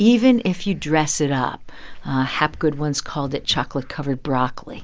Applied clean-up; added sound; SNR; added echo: none; none; none; none.